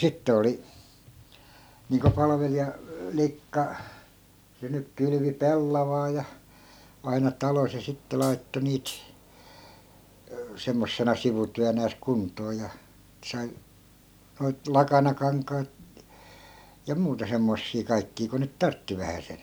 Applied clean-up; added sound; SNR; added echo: none; Hi-hat; 15 dB; none.